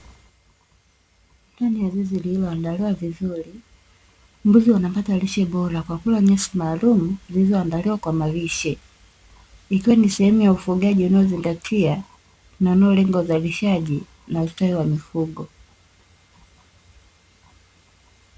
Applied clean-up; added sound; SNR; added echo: none; none; none; none.